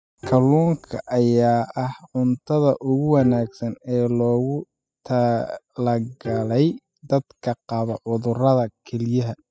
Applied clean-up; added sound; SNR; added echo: classical method spectral subtraction.